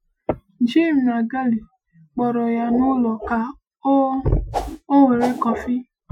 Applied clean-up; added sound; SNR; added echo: classical method Wiener filter.